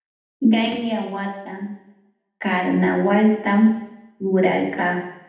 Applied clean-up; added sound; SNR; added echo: none; none; none; reverberation time 0.8 s.